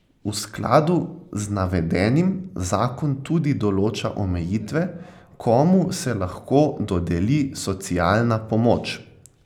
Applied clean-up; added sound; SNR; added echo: none; none; none; none.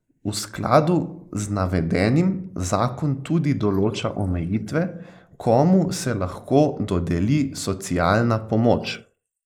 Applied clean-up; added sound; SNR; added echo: neural mask model Resemble Enhance denoiser.